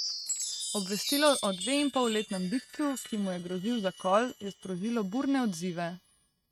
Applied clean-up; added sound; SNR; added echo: neural mask model RNNoise.